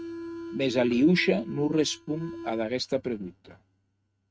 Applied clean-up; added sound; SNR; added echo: neural mask model RNNoise.